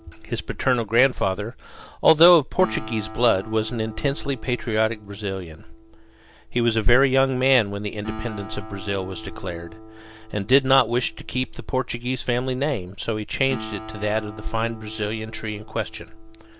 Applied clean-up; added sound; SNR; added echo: none; Acoustic guitar; 17 dB; none.